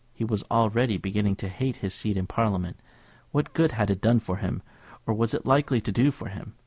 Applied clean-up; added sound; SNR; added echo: none; none; none; none.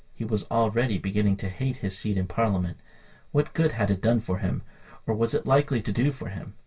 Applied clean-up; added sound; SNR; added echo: none; none; none; reverberation time 0.1 s.